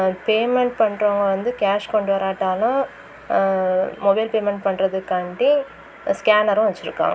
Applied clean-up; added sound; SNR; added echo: none; none; none; none.